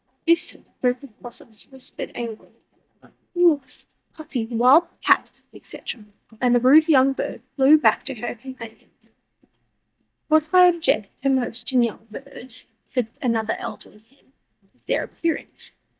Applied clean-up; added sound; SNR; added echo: neural mask model DeepFilterNet 3.